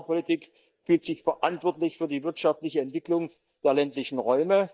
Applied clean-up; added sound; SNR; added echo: neural mask model DeepFilterNet 3.